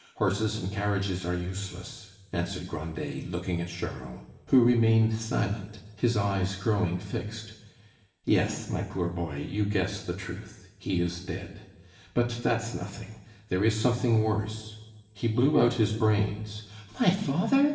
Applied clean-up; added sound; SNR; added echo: none; none; none; reverberation time 1.0 s.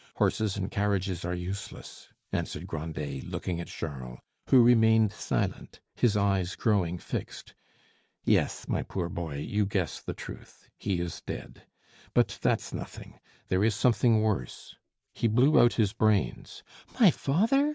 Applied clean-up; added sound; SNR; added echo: none; none; none; none.